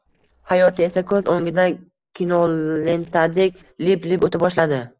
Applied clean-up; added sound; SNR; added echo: neural separator model SepFormer DNS4.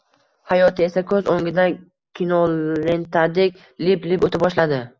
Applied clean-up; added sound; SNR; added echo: none; none; none; none.